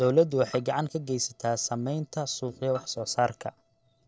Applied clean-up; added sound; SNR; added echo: neural separator model SepFormer DNS4.